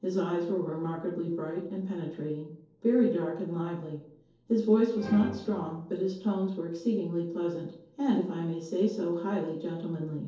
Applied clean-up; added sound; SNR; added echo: neural separator model SepFormer DNS4.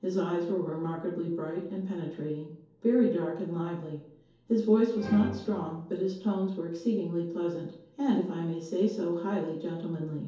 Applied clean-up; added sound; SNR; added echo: none; Musical instrument; 12 dB; reverberation time 2.4 s.